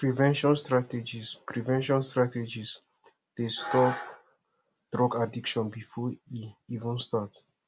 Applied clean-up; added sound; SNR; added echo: none; none; none; none.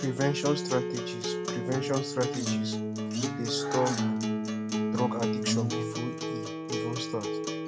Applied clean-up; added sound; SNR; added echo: none; Acoustic guitar; -1 dB; none.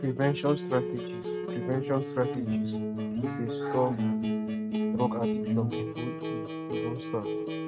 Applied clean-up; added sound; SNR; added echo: neural mask model RNNoise.